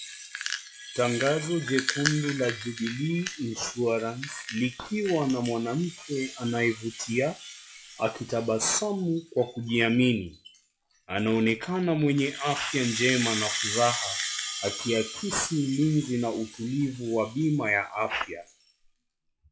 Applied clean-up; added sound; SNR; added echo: classical method log-MMSE.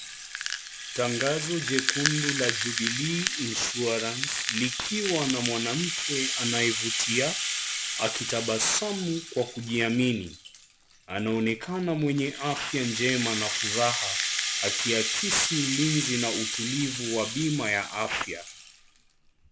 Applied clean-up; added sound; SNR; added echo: none; Rattle (instrument); 2 dB; none.